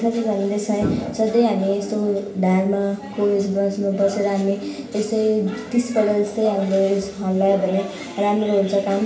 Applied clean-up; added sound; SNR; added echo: none; none; none; reverberation time 0.8 s.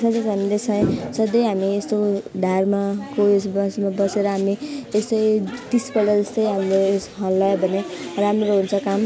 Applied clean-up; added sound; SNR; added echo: none; none; none; none.